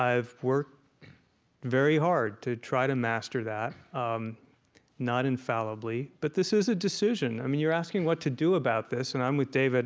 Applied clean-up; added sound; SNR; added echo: none; none; none; none.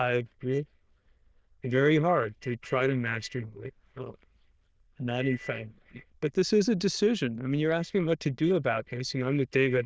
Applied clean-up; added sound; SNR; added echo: neural diffusion model UNIVERSE++.